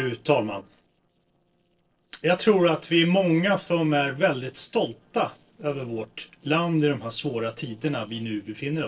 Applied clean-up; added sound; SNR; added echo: neural separator model SepFormer DNS4.